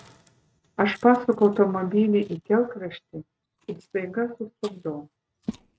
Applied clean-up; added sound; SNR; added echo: neural mask model RNNoise.